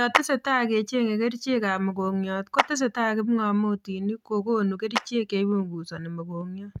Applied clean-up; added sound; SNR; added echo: neural mask model RNNoise.